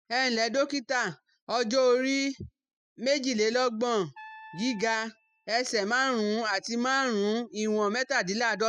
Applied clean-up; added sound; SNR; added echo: classical method spectral subtraction.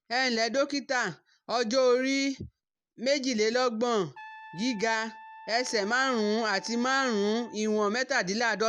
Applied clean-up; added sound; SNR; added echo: none; Trumpet; 19 dB; none.